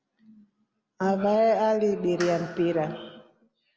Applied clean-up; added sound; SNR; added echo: none; Clapping; 17 dB; none.